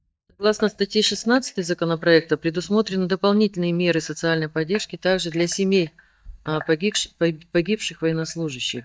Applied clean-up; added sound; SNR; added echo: neural mask model DeepFilterNet 3.